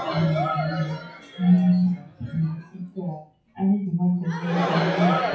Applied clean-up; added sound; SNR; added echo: classical method WPE with log-MMSE.